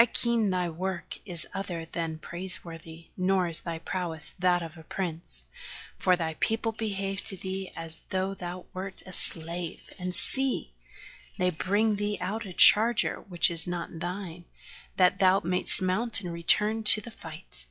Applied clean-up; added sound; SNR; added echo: classical method log-MMSE.